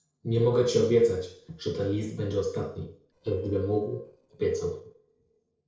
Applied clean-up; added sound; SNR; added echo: neural separator model SepFormer DNS4.